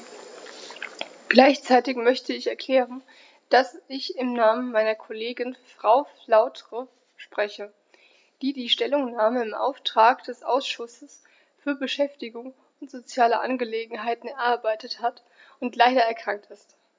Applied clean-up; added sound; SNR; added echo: none; none; none; none.